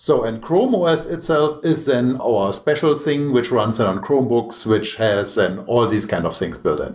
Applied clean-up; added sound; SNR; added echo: none; none; none; none.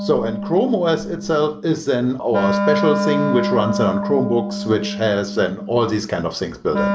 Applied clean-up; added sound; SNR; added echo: none; Wind instrument, woodwind instrument; 4 dB; none.